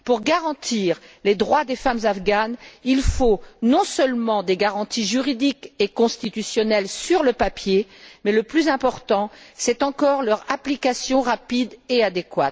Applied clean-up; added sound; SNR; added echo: none; none; none; none.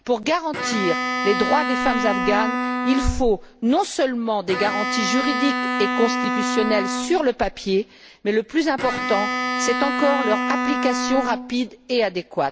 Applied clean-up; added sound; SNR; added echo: none; Bowed string instrument; 3 dB; none.